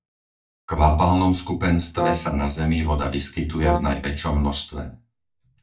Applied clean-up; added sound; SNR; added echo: neural mask model DeepFilterNet 3.